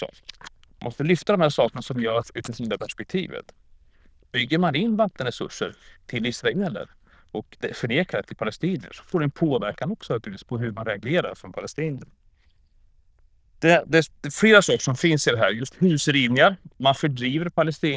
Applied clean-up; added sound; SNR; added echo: neural diffusion model UNIVERSE++.